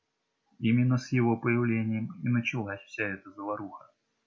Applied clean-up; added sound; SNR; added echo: none; none; none; none.